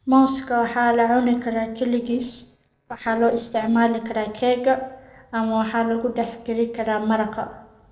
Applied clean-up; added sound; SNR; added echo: neural separator model SepFormer DNS4.